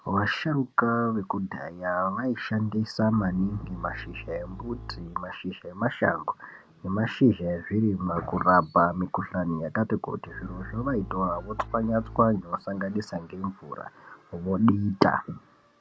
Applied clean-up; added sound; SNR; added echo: none; Bowed string instrument; 15 dB; none.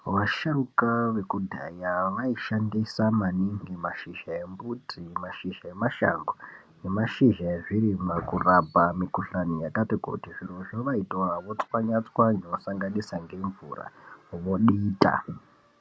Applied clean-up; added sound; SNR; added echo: none; none; none; none.